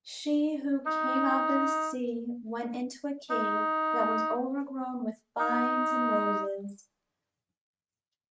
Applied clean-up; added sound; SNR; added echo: neural mask model RNNoise.